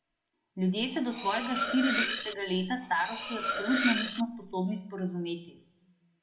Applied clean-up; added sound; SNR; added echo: none; Cutlery, silverware; 3 dB; reverberation time 0.8 s.